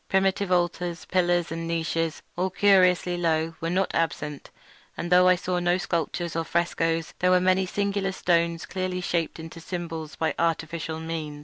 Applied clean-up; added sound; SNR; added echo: none; none; none; none.